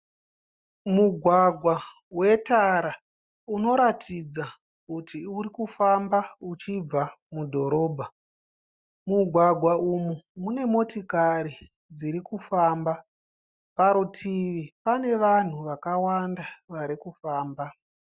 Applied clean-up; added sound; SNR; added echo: none; none; none; none.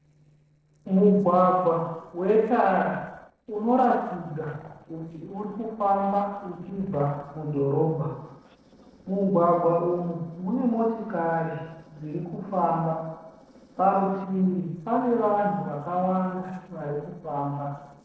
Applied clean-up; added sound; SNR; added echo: neural separator model SepFormer DNS4.